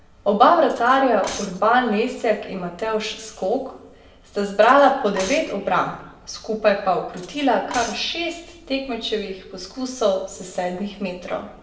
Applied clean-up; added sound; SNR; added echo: none; Cutlery, silverware; 18 dB; reverberation time 0.7 s.